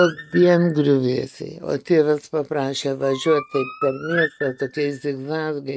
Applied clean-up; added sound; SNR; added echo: neural mask model RNNoise.